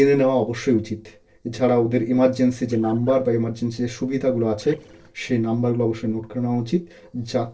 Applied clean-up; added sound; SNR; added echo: neural separator model SepFormer DNS4.